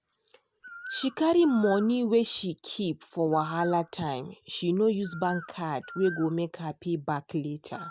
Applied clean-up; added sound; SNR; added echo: none; Bird; 17 dB; none.